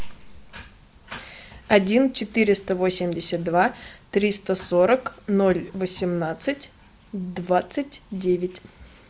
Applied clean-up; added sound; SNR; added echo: none; none; none; none.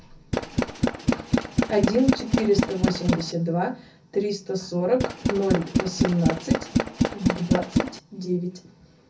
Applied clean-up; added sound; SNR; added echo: none; Tools; -3 dB; reverberation time 0.3 s.